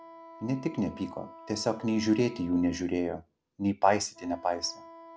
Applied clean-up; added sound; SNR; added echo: none; Wind instrument, woodwind instrument; 20 dB; none.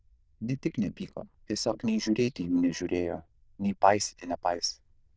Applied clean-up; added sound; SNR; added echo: neural diffusion model UNIVERSE++.